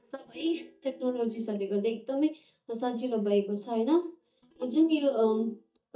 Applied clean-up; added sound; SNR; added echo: neural mask model DeepFilterNet 3.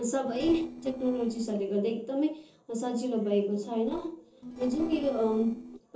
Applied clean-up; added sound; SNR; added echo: neural separator model SepFormer DNS4.